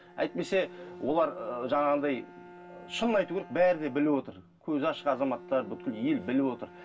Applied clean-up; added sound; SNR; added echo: none; Bowed string instrument; 18 dB; reverberation time 0.1 s.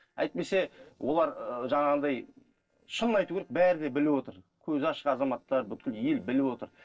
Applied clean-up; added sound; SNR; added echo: neural separator model SepFormer DNS4.